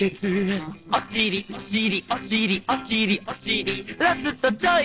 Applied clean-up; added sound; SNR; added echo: neural separator model SepFormer DNS4.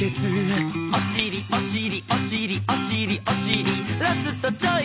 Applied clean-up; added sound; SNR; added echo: none; Glass; 14 dB; none.